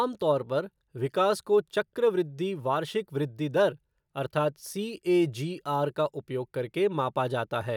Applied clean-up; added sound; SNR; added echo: none; none; none; none.